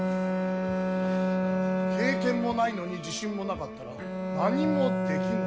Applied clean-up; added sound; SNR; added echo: none; Bowed string instrument; -3 dB; none.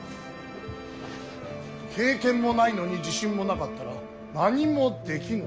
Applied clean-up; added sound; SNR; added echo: none; none; none; none.